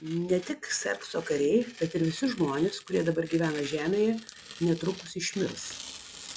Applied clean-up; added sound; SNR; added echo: none; Tearing; 17 dB; none.